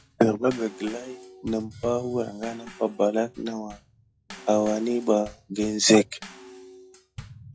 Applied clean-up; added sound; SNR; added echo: classical method log-MMSE.